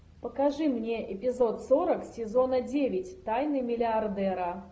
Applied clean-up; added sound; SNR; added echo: none; none; none; none.